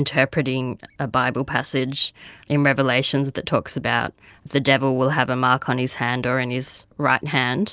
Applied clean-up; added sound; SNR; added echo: none; none; none; none.